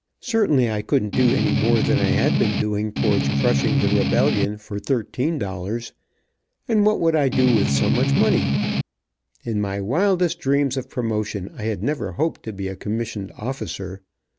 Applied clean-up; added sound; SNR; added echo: none; Strum; -2 dB; none.